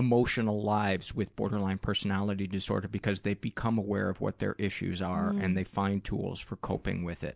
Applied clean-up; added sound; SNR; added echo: none; none; none; none.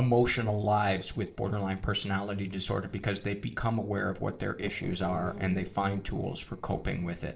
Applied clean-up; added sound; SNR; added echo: neural separator model SepFormer DNS4.